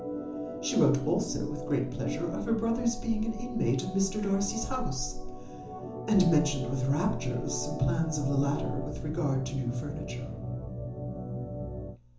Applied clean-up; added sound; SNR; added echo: none; Organ; 7 dB; reverberation time 0.7 s.